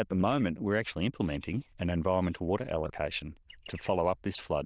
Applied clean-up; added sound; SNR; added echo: neural diffusion model UNIVERSE++.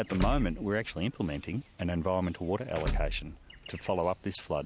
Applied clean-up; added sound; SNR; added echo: none; Door / Car; 4 dB; none.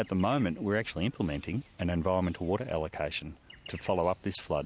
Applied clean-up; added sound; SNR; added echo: none; none; none; none.